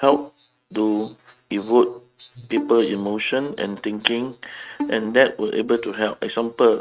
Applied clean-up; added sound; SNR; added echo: neural mask model RNNoise.